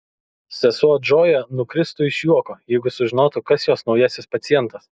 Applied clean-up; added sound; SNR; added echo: neural mask model Resemble Enhance denoiser.